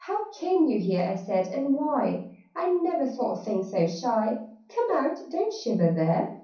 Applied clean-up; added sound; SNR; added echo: none; none; none; reverberation time 0.6 s.